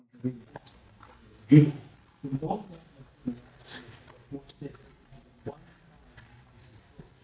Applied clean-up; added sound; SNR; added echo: neural mask model DeepFilterNet 3.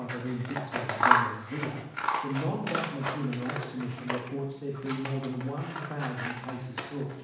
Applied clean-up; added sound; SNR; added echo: none; Scissors; -1 dB; reverberation time 1.1 s.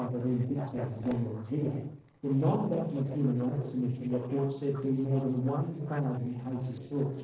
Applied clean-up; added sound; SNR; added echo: neural separator model SepFormer DNS4.